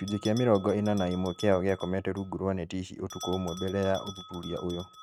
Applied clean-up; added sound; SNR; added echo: neural mask model RNNoise.